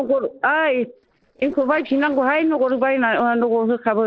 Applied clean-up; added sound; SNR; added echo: neural separator model SepFormer DNS4.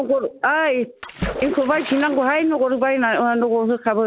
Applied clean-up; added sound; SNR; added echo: none; Splash, splatter; 13 dB; none.